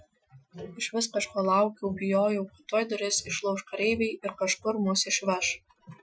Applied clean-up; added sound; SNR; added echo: classical method Wiener filter.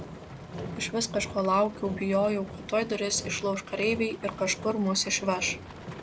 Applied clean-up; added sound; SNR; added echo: none; Sawing + Rain; 12 dB; none.